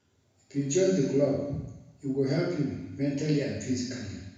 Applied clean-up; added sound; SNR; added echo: none; none; none; reverberation time 1.0 s.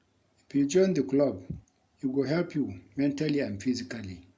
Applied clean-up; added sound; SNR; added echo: none; none; none; none.